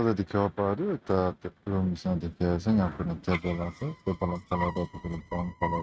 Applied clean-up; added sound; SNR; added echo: neural mask model RNNoise.